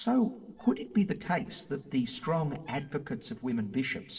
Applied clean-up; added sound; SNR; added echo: neural separator model SepFormer DNS4.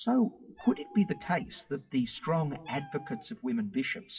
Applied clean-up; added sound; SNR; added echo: classical method WPE with log-MMSE.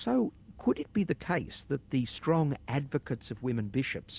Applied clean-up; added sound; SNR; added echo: none; none; none; none.